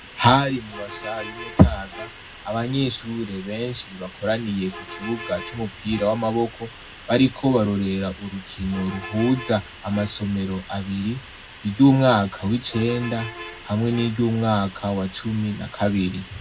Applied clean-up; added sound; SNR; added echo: none; Bus; 16 dB; reverberation time 0.4 s.